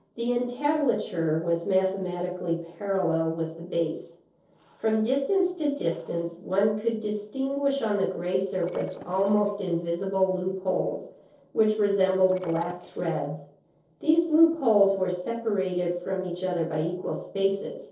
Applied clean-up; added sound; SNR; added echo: neural separator model SepFormer DNS4.